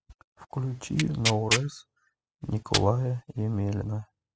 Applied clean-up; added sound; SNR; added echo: classical method spectral subtraction.